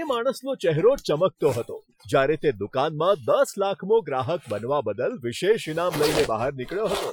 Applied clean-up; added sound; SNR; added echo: classical method Wiener filter.